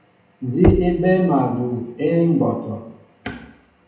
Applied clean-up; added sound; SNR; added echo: none; Knock; 5 dB; reverberation time 0.7 s.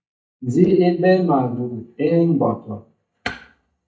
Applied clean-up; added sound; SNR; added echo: neural mask model DeepFilterNet 3.